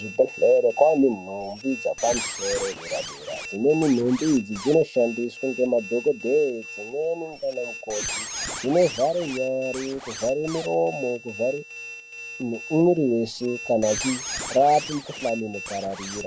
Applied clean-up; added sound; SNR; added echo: none; Squeak; 11 dB; none.